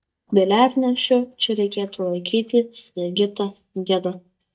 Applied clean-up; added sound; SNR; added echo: neural mask model DeepFilterNet 3.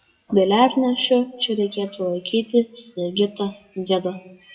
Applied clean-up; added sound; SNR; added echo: classical method WPE with log-MMSE.